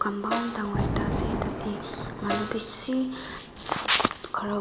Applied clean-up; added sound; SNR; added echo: none; Snare drum + Thunder; 3 dB; none.